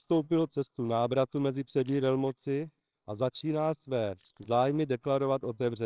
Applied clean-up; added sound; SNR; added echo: neural separator model SepFormer WHAMR!.